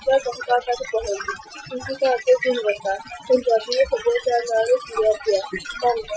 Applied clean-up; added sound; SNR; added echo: classical method Wiener filter.